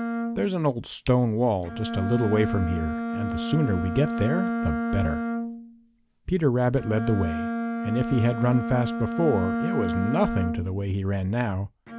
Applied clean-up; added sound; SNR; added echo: none; Bowed string instrument; 4 dB; none.